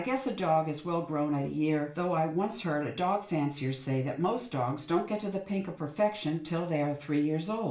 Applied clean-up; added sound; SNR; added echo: none; none; none; reverberation time 0.4 s.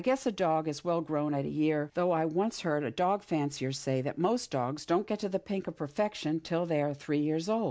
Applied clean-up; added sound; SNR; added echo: none; none; none; none.